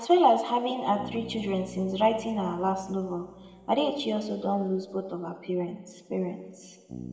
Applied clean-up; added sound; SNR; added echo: none; Bass guitar; 19 dB; reverberation time 1.6 s.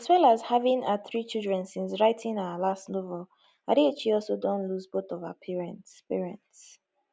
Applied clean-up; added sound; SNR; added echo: none; none; none; none.